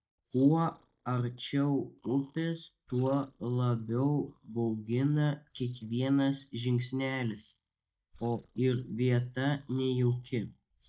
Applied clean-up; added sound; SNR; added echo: neural mask model DeepFilterNet 3.